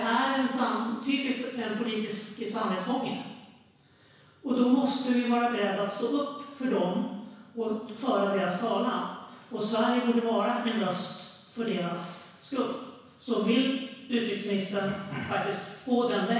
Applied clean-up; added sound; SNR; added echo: none; none; none; reverberation time 1.1 s.